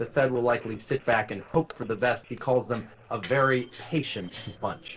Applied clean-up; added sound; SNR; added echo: neural separator model SepFormer DNS4.